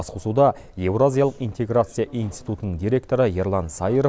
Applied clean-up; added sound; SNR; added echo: none; none; none; none.